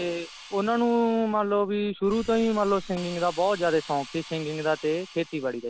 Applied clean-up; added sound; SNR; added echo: none; Hiss; 18 dB; none.